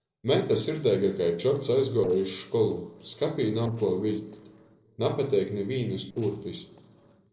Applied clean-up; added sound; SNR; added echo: neural separator model SepFormer DNS4.